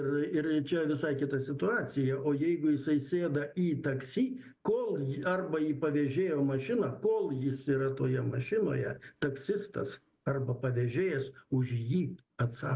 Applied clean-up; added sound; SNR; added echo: none; none; none; none.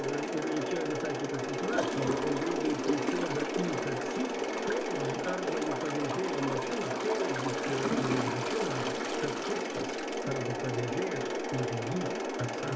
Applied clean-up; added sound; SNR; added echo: none; Mechanisms + Toilet flush / Gurgling; -3 dB; none.